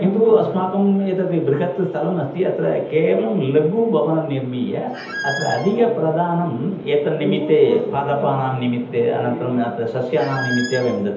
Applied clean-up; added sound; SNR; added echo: none; Squeak; 10 dB; reverberation time 0.8 s.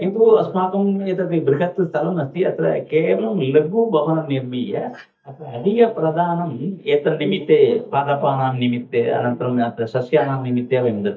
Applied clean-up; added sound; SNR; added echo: neural mask model DeepFilterNet 3.